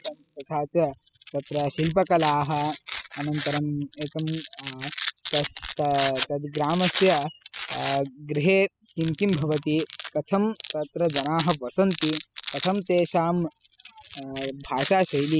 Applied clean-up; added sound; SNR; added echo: classical method spectral subtraction.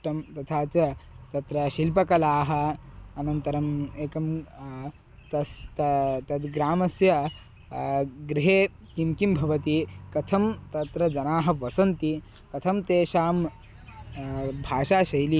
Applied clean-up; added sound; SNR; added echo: none; none; none; none.